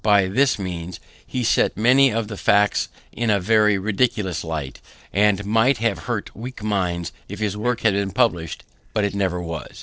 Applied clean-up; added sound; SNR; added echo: neural separator model SepFormer DNS4.